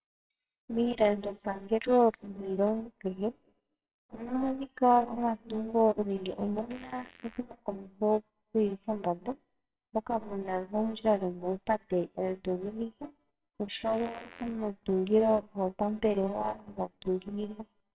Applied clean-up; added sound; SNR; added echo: neural separator model SepFormer WHAMR!.